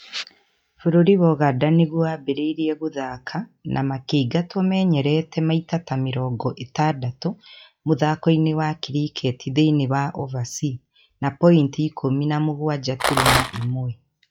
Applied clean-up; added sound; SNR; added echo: classical method log-MMSE.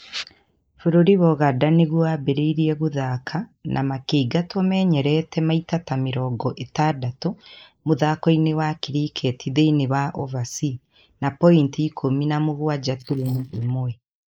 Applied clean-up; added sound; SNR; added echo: neural mask model Resemble Enhance denoiser.